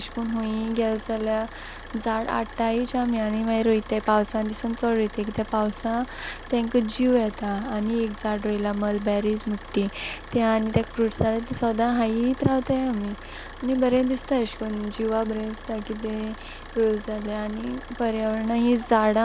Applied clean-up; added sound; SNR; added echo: none; Idling / Car; 15 dB; none.